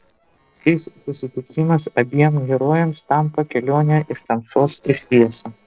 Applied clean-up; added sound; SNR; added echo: neural separator model SepFormer DNS4.